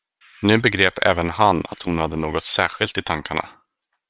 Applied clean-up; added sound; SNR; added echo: neural separator model SepFormer WHAM!.